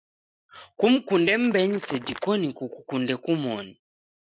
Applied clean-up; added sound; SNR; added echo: neural mask model RNNoise.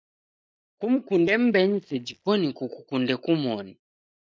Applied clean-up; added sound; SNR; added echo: neural mask model DeepFilterNet 3.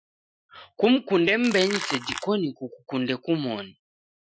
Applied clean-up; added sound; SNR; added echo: classical method Wiener filter.